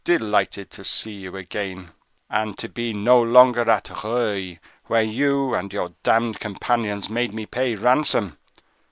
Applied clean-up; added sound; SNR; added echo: none; none; none; none.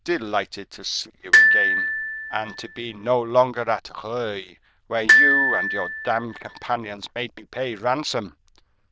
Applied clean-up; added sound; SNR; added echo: neural diffusion model UNIVERSE++.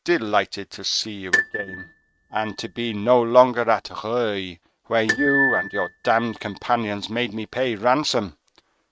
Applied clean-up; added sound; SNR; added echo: neural mask model RNNoise.